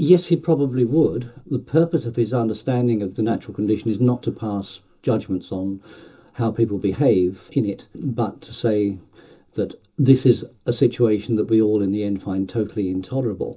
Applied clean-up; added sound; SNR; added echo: none; none; none; reverberation time 0.2 s.